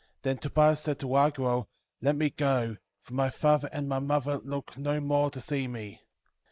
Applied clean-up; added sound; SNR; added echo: neural mask model Resemble Enhance denoiser.